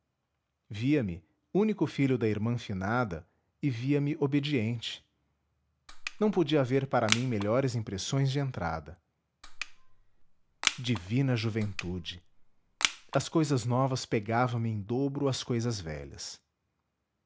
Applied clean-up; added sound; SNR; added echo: none; Crushing; 7 dB; none.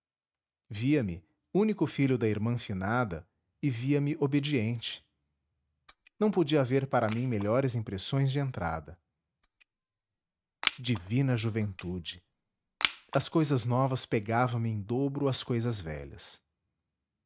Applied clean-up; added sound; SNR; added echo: neural mask model RNNoise.